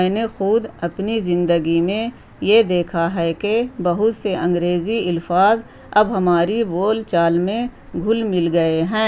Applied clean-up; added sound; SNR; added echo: none; none; none; none.